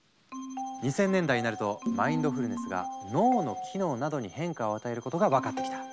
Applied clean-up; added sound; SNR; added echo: none; none; none; none.